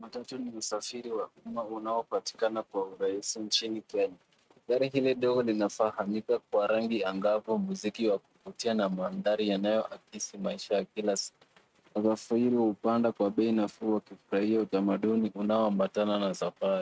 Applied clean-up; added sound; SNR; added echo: neural mask model RNNoise.